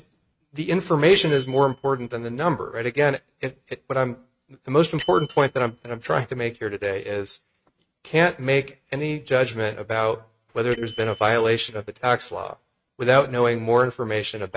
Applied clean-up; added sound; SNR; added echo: neural mask model RNNoise.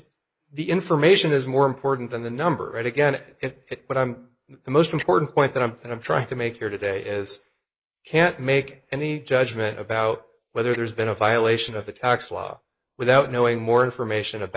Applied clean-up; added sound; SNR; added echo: neural mask model Resemble Enhance denoiser.